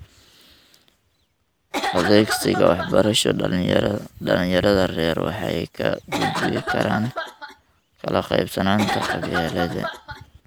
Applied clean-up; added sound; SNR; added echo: none; Cough; 5 dB; none.